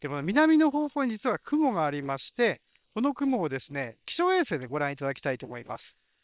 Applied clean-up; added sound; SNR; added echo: neural separator model SepFormer WHAM!.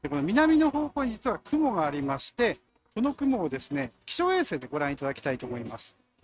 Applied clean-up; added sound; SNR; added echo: neural mask model RNNoise.